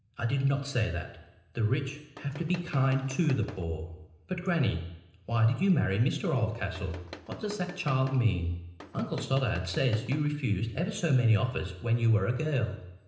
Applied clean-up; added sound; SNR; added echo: none; Tools; 17 dB; reverberation time 0.9 s.